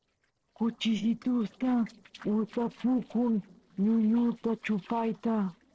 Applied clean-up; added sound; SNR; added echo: neural separator model SepFormer DNS4.